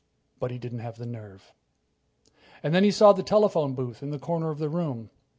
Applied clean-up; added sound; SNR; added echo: none; none; none; none.